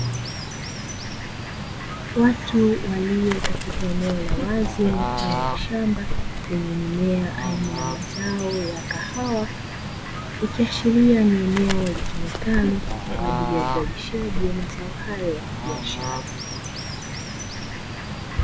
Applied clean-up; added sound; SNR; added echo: none; Bird / Fowl; 3 dB; none.